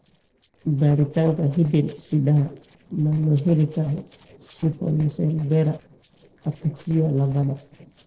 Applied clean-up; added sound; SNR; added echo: neural separator model SepFormer DNS4.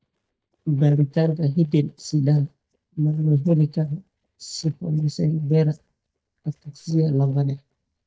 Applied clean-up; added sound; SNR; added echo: neural mask model DeepFilterNet 3.